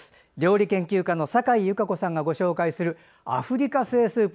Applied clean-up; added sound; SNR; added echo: none; none; none; none.